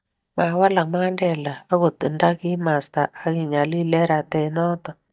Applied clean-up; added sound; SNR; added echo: neural mask model DeepFilterNet 3.